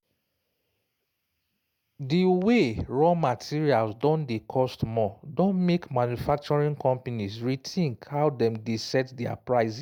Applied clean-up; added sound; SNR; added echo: none; none; none; none.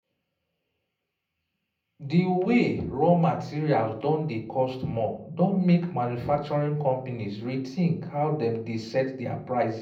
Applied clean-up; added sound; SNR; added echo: none; none; none; reverberation time 0.6 s.